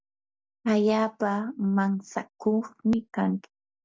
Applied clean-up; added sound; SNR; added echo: none; none; none; none.